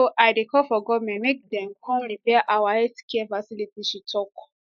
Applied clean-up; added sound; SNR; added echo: neural mask model Resemble Enhance denoiser.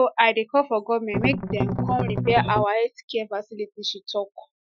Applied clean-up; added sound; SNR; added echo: classical method Wiener filter.